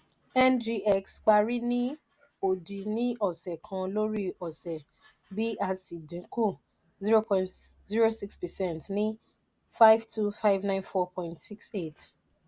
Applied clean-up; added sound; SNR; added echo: none; none; none; none.